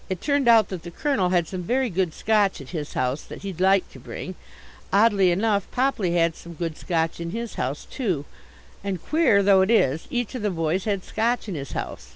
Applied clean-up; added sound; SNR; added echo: none; none; none; none.